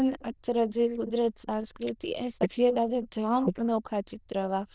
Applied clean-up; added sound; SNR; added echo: neural diffusion model UNIVERSE++.